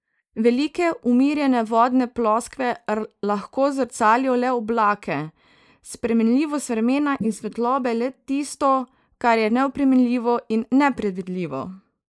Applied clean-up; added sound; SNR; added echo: neural mask model Resemble Enhance denoiser.